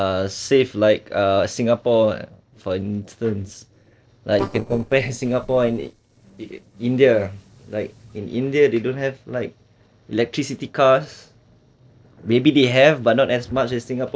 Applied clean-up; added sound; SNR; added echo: neural separator model SepFormer DNS4.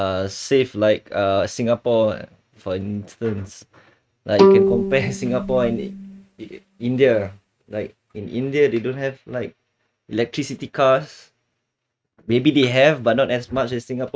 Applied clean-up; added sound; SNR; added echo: neural mask model RNNoise.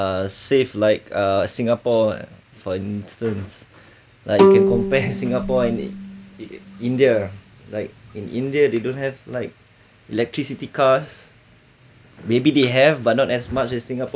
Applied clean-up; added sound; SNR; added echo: none; Bowed string instrument; 0 dB; none.